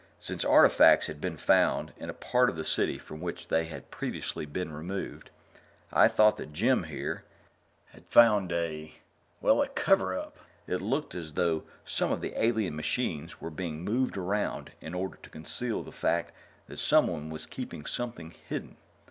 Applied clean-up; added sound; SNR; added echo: none; none; none; none.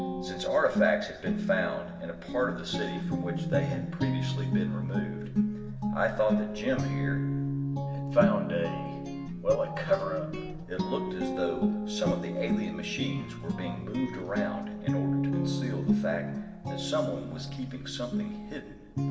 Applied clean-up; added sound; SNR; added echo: none; Guitar; -1 dB; reverberation time 1.2 s.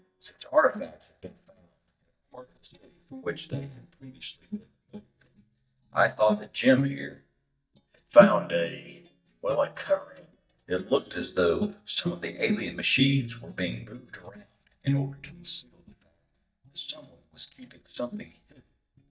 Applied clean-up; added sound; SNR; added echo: neural mask model DeepFilterNet 3.